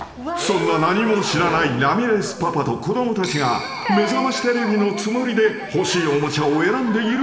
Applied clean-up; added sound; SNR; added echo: none; none; none; reverberation time 1.7 s.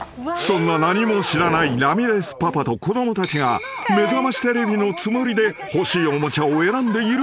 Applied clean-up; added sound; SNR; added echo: none; none; none; none.